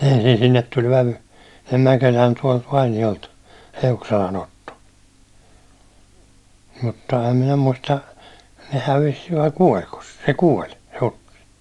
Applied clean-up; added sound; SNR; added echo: none; none; none; none.